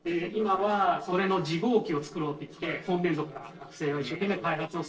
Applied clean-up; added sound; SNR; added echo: neural separator model SepFormer DNS4.